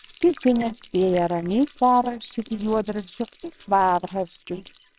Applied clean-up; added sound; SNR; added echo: neural separator model SepFormer WHAMR!.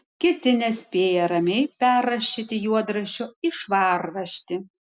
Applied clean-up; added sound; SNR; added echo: none; none; none; none.